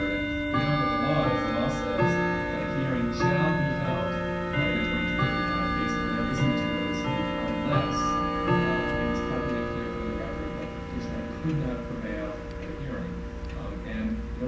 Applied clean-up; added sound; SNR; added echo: none; Tick-tock / Bell; -4 dB; reverberation time 0.6 s.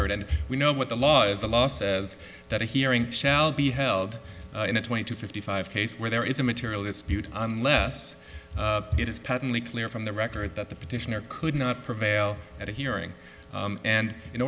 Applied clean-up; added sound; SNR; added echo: none; none; none; none.